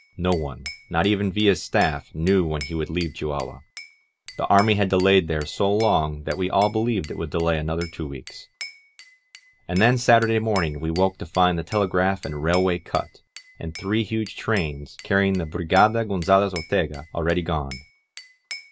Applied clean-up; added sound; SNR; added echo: none; Glass / Bell; 20 dB; none.